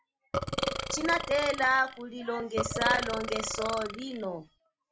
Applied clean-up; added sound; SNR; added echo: none; Burping, eructation; 4 dB; none.